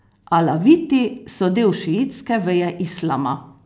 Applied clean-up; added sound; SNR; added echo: none; none; none; none.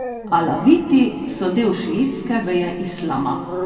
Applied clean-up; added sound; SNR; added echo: none; Dog; 13 dB; reverberation time 2.0 s.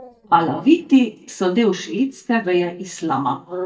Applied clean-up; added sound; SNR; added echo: neural mask model DeepFilterNet 3.